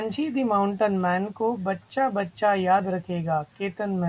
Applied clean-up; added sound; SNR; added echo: none; none; none; none.